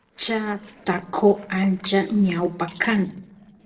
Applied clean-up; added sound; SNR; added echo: neural separator model SepFormer DNS4.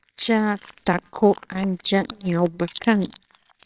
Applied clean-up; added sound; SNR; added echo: neural separator model SepFormer WHAMR!.